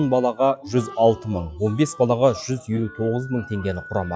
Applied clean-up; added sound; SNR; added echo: classical method log-MMSE.